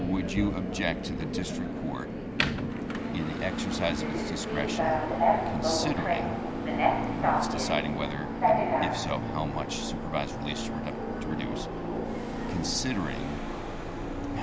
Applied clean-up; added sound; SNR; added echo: none; Subway, metro, underground; -5 dB; none.